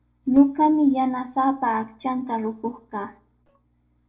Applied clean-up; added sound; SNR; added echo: neural separator model SepFormer DNS4.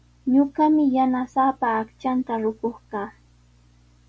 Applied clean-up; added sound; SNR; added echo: none; none; none; none.